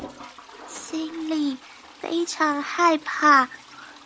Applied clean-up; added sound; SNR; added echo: none; Toilet flush; 20 dB; none.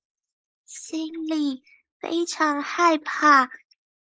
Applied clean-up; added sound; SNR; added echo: neural mask model Resemble Enhance denoiser.